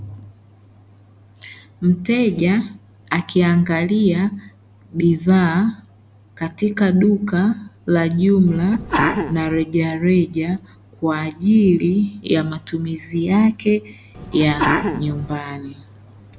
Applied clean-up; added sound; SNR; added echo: none; Sneeze; 3 dB; none.